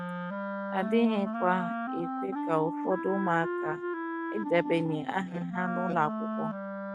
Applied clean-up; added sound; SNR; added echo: neural mask model RNNoise.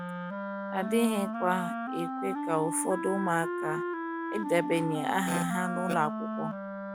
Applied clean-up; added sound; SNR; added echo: none; Wind instrument, woodwind instrument; 3 dB; none.